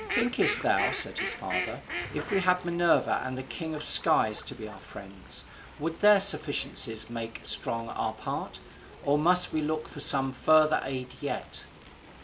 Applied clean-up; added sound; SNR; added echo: none; Fowl; 12 dB; none.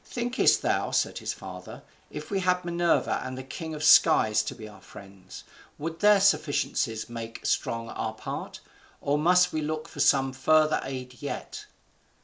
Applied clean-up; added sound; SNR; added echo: none; none; none; none.